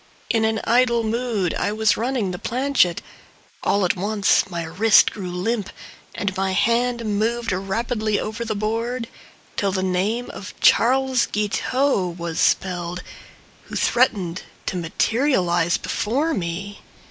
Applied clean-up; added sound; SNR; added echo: neural mask model Resemble Enhance denoiser.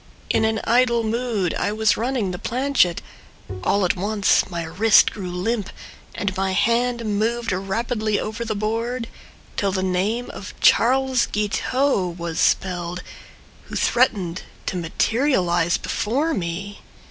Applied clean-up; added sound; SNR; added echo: none; Bowed string instrument; 12 dB; none.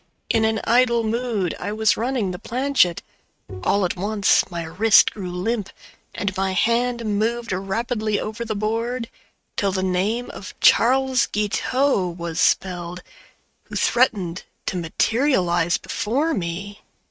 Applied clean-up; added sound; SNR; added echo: neural mask model RNNoise.